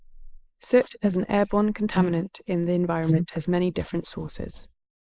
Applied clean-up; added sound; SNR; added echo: neural mask model Resemble Enhance denoiser.